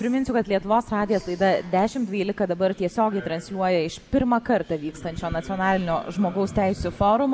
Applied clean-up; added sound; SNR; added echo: none; none; none; none.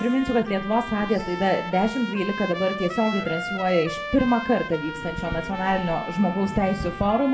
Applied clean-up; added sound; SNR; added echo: none; Trumpet; 10 dB; reverberation time 0.4 s.